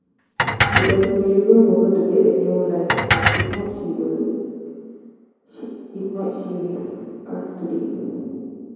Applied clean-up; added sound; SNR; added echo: none; Dishes, pots, and pans; -1 dB; reverberation time 2.2 s.